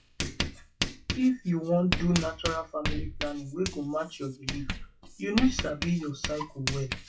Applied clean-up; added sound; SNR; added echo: classical method WPE with log-MMSE.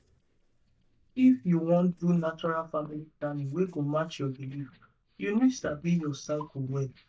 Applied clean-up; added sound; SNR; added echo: neural mask model DeepFilterNet 3.